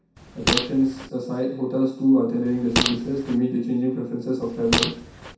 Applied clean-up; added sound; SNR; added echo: none; Fart; 3 dB; reverberation time 0.6 s.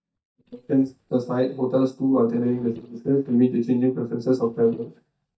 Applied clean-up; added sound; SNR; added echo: neural mask model DeepFilterNet 3.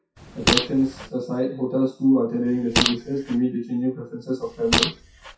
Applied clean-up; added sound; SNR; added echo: classical method WPE with log-MMSE.